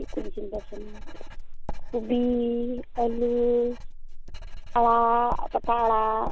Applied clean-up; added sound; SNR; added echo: none; Writing; 6 dB; none.